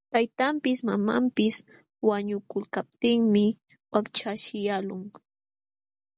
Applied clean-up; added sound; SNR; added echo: none; none; none; none.